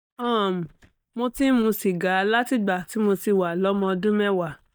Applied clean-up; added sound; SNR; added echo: neural mask model DeepFilterNet 3.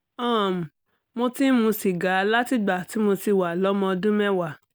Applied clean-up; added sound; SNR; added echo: none; none; none; none.